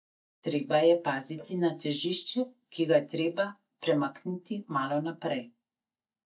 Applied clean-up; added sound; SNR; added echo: neural mask model DeepFilterNet 3.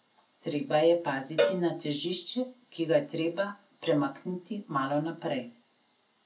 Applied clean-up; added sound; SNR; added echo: none; Cowbell; 4 dB; none.